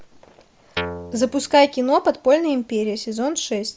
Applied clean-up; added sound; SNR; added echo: none; Fireworks + Guitar; 16 dB; none.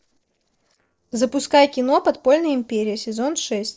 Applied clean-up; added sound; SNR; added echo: neural separator model SepFormer DNS4.